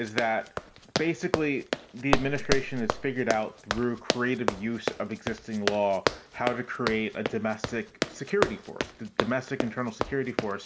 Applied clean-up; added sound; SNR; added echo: none; Run; 2 dB; none.